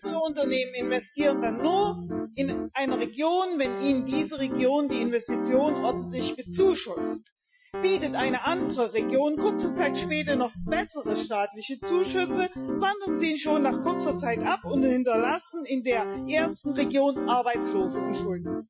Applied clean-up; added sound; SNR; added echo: classical method Wiener filter.